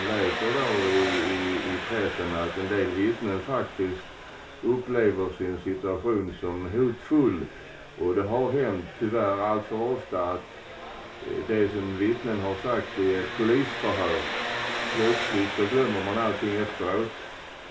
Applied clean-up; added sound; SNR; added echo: none; Engine; 8 dB; reverberation time 0.3 s.